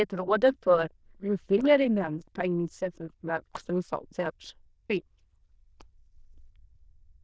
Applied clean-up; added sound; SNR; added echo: neural diffusion model UNIVERSE++.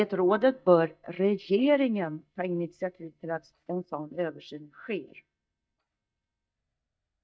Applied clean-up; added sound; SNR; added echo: neural mask model DeepFilterNet 3.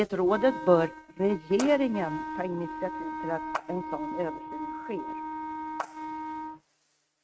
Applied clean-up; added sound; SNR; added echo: neural mask model RNNoise.